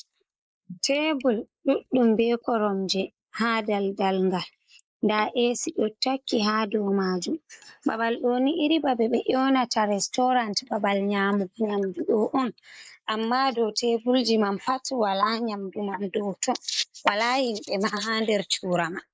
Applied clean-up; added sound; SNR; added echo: neural mask model Resemble Enhance denoiser.